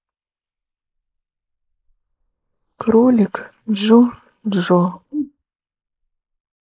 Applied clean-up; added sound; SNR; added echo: neural mask model Resemble Enhance denoiser.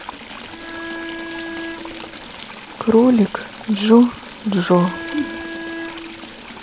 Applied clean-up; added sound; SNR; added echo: none; Stream / Trickle, dribble + Bowed string instrument; 11 dB; none.